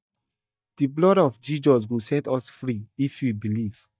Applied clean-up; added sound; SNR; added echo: neural mask model DeepFilterNet 3.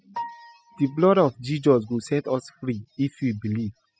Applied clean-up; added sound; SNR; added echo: classical method spectral subtraction.